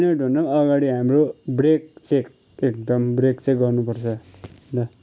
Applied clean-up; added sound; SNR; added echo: none; none; none; none.